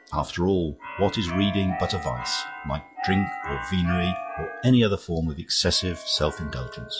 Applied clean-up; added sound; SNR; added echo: classical method log-MMSE.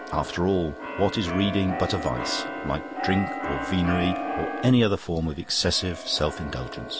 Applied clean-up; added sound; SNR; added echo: none; Keyboard (musical); 7 dB; none.